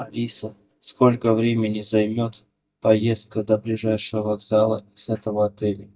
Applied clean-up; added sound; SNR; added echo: neural mask model DeepFilterNet 3.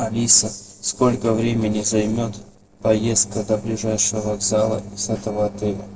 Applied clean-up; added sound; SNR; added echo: neural separator model SepFormer DNS4.